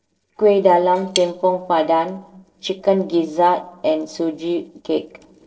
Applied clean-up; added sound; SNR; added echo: neural separator model SepFormer DNS4.